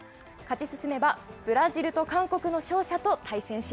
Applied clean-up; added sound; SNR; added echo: none; none; none; none.